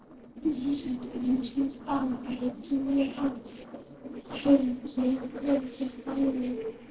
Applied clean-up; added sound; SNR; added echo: neural separator model SepFormer DNS4.